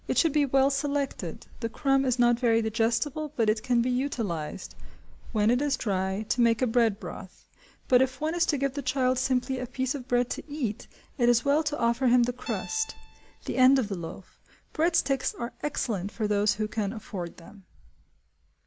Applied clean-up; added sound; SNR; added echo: none; Guitar; 17 dB; none.